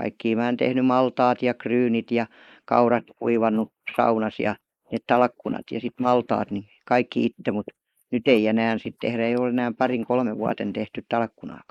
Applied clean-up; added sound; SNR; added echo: neural mask model Resemble Enhance denoiser.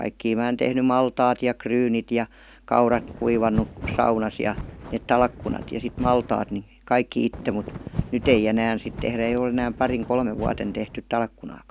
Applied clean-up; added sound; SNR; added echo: none; Wind; 11 dB; none.